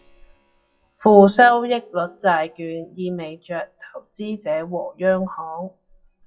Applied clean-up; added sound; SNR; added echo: classical method WPE with log-MMSE.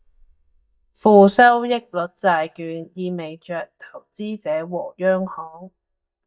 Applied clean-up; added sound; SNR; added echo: neural mask model DeepFilterNet 3.